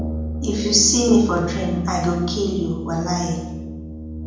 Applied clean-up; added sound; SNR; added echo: none; Brass instrument; 6 dB; reverberation time 0.9 s.